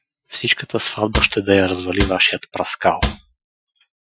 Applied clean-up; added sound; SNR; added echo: classical method Wiener filter.